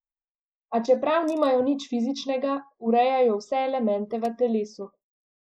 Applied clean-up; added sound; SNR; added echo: neural mask model Resemble Enhance denoiser.